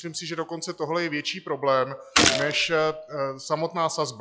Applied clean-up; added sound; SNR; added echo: classical method log-MMSE.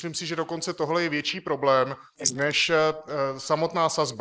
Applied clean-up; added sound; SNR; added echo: neural mask model Resemble Enhance denoiser.